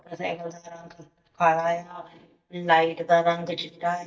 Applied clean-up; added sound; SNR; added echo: neural mask model DeepFilterNet 3.